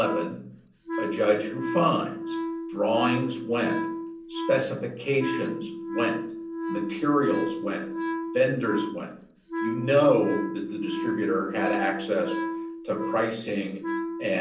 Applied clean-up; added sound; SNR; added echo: none; Wind instrument, woodwind instrument; 5 dB; reverberation time 0.6 s.